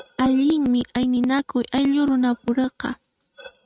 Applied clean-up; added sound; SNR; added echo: neural mask model RNNoise.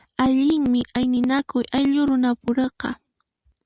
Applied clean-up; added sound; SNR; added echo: none; none; none; none.